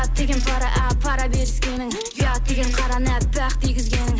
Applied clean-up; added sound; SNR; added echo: none; none; none; none.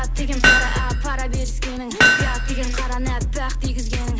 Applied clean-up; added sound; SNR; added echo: none; Hammer; 0 dB; none.